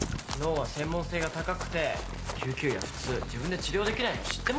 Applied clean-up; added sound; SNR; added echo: none; Run; 8 dB; none.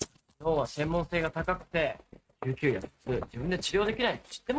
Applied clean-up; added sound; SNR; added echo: neural mask model RNNoise.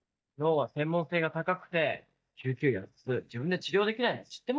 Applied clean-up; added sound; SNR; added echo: neural mask model DeepFilterNet 3.